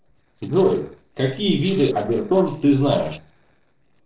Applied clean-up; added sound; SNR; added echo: neural separator model SepFormer DNS4.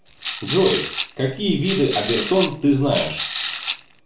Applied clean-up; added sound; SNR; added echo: none; Rattle / Rattle (instrument); 7 dB; reverberation time 0.3 s.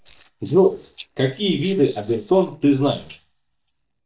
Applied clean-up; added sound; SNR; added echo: neural mask model DeepFilterNet 3.